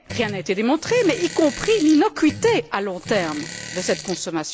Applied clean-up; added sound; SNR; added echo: none; Fart; 13 dB; none.